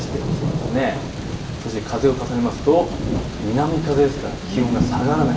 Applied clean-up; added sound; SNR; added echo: none; Thunder; 4 dB; reverberation time 0.8 s.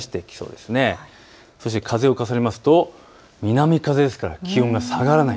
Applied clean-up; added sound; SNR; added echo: none; none; none; none.